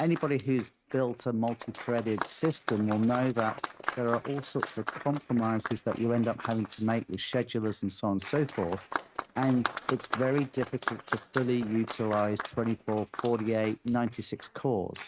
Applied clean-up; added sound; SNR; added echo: neural mask model RNNoise.